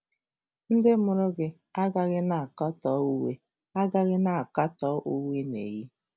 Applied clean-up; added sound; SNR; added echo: none; none; none; none.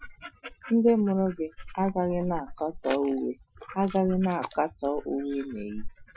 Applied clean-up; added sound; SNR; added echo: classical method Wiener filter.